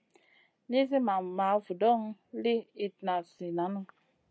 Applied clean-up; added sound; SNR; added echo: none; none; none; none.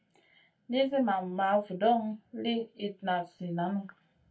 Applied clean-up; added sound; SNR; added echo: none; none; none; reverberation time 0.2 s.